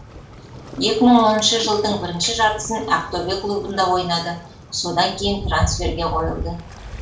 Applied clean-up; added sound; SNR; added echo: none; Waves, surf; 10 dB; reverberation time 0.4 s.